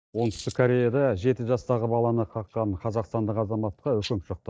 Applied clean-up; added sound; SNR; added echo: neural mask model DeepFilterNet 3.